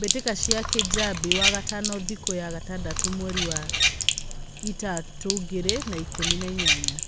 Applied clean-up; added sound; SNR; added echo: none; Sink (filling or washing) + Bird vocalization, bird call, bird song; -5 dB; none.